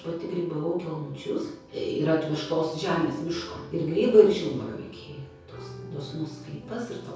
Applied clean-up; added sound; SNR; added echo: none; none; none; reverberation time 0.6 s.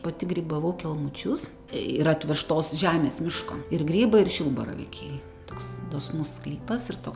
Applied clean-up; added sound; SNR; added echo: none; none; none; none.